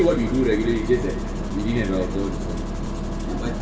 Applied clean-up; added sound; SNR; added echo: none; Engine starting; 3 dB; reverberation time 1.8 s.